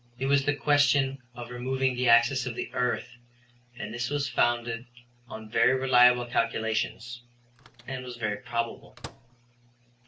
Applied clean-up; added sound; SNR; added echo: none; Microwave oven; 19 dB; none.